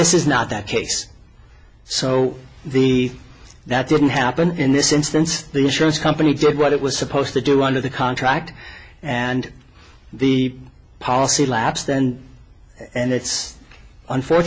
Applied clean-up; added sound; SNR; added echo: none; none; none; none.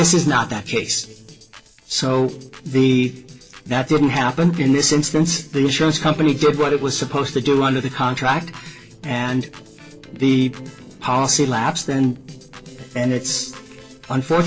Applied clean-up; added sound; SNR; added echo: neural separator model SepFormer DNS4.